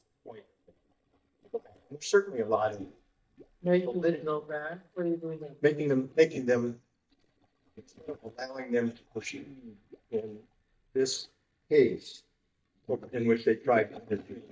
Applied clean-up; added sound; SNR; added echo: neural mask model DeepFilterNet 3.